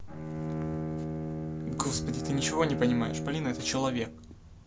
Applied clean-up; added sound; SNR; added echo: none; Bowed string instrument; 2 dB; none.